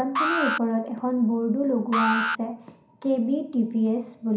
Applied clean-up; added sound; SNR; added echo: none; Alarm; 5 dB; reverberation time 0.5 s.